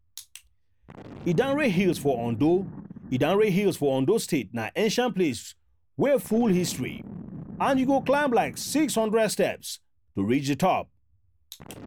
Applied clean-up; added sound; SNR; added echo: none; Boom; 17 dB; none.